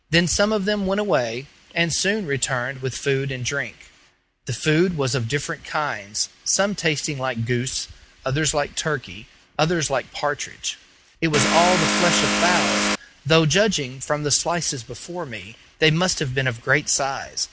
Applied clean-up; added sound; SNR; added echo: none; Vehicle; -3 dB; none.